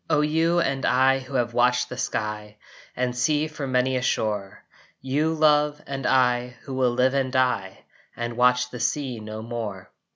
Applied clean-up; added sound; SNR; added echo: none; none; none; none.